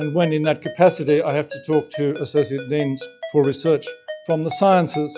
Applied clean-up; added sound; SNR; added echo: classical method log-MMSE.